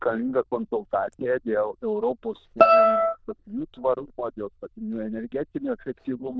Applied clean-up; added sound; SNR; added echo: neural diffusion model UNIVERSE++.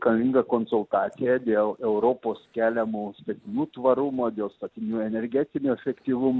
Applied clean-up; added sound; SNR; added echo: none; none; none; none.